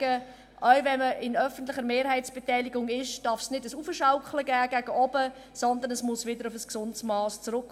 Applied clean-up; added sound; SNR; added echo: none; none; none; reverberation time 1.0 s.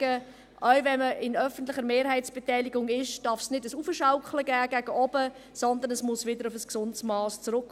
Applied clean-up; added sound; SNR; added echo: none; none; none; none.